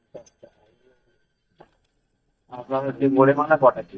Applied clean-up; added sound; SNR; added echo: neural mask model DeepFilterNet 3.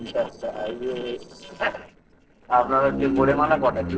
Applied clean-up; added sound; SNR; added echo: neural separator model SepFormer DNS4.